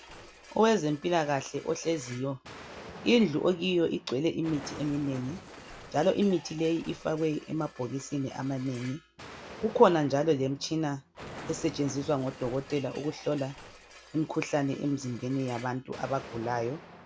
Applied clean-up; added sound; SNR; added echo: none; Explosion; 17 dB; none.